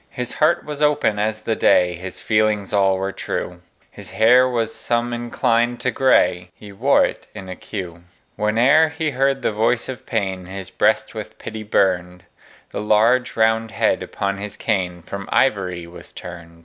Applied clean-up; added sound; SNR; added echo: none; none; none; none.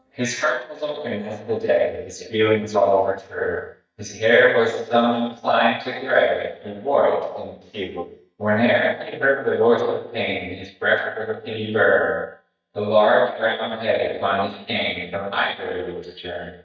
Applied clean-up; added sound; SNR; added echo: neural mask model DeepFilterNet 3.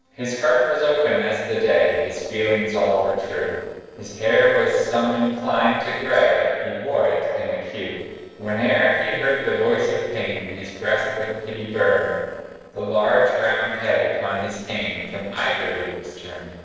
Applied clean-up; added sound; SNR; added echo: neural separator model SepFormer DNS4.